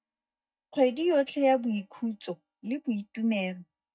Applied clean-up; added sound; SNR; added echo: neural mask model DeepFilterNet 3.